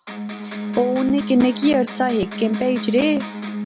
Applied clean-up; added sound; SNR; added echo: none; Electric guitar; 7 dB; none.